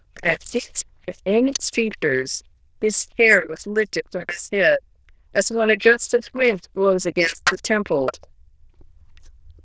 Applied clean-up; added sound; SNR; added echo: neural diffusion model UNIVERSE++.